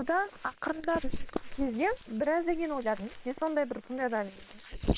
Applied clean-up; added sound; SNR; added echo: neural separator model SepFormer WHAM!.